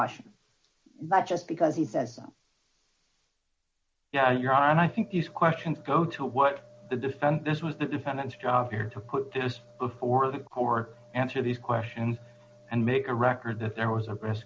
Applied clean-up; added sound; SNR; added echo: none; none; none; none.